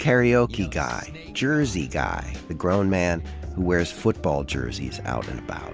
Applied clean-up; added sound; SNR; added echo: none; none; none; none.